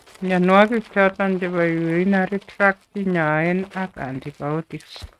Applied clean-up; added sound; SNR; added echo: neural mask model RNNoise.